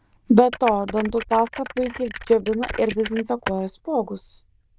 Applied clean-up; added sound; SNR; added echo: neural diffusion model UNIVERSE++.